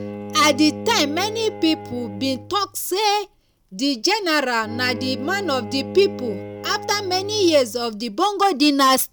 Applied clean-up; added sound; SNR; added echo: none; Bowed string instrument; 13 dB; none.